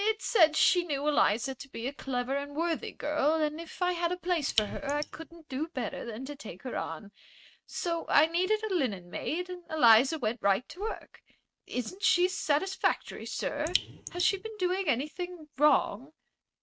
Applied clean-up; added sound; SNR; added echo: neural mask model RNNoise.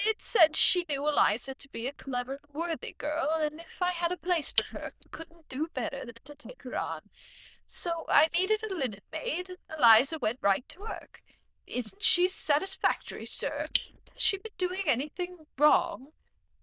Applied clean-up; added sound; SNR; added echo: neural diffusion model UNIVERSE++.